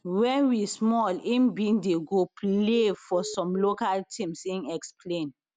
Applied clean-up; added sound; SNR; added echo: none; Telephone; 15 dB; none.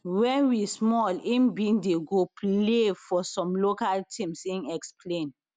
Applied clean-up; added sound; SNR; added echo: none; none; none; none.